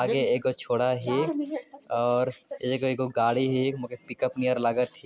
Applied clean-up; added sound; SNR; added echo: none; none; none; none.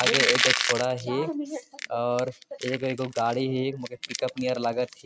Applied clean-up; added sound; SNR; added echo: neural mask model RNNoise.